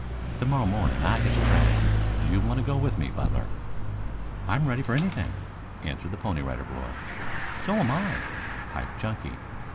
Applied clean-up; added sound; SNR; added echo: none; Mechanisms / Bicycle; -2 dB; none.